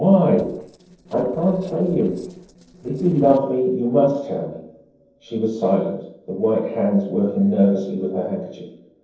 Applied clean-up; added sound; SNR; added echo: neural separator model SepFormer DNS4.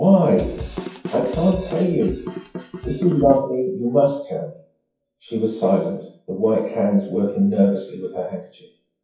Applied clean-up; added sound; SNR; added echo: classical method WPE with log-MMSE.